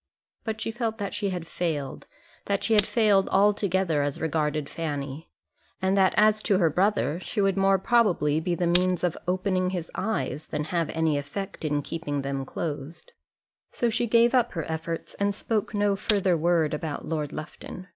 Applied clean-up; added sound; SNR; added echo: none; Glass; 5 dB; none.